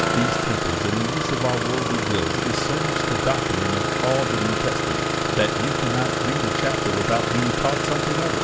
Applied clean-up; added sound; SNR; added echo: none; Engine starting; -3 dB; none.